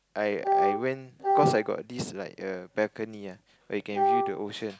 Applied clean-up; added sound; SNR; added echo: none; Wind instrument, woodwind instrument; -5 dB; none.